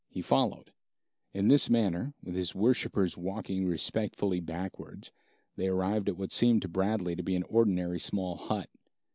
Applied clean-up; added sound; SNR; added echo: none; none; none; none.